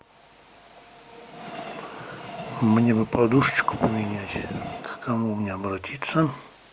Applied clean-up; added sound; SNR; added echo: none; Train; 14 dB; none.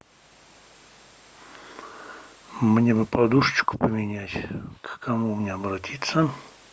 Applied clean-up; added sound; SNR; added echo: none; none; none; none.